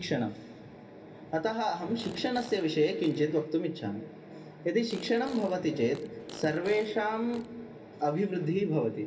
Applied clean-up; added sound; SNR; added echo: none; Fart; 19 dB; reverberation time 0.3 s.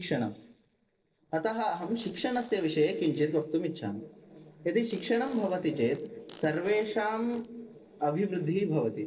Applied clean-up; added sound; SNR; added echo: neural separator model SepFormer DNS4.